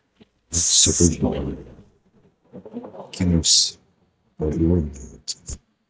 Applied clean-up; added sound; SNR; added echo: neural mask model DeepFilterNet 3.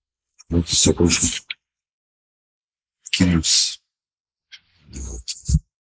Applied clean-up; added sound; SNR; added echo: neural mask model Resemble Enhance denoiser.